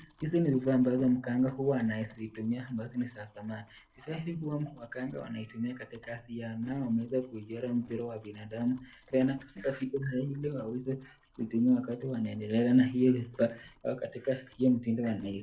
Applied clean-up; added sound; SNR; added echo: neural separator model SepFormer DNS4.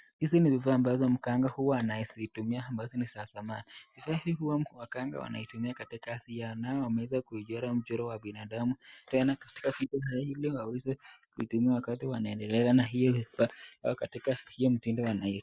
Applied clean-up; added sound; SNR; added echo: none; none; none; none.